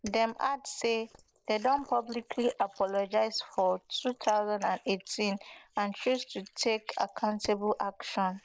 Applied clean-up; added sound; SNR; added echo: neural mask model Resemble Enhance denoiser.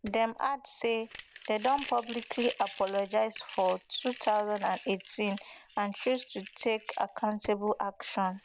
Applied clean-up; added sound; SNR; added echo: none; Crumpling, crinkling; 10 dB; none.